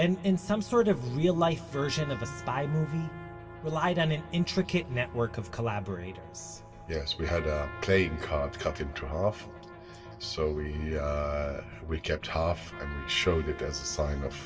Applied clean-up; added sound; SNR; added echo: none; Trumpet; 17 dB; reverberation time 1.6 s.